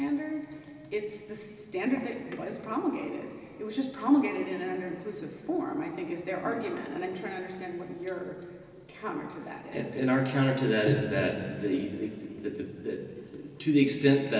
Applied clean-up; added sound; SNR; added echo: none; none; none; reverberation time 2.6 s.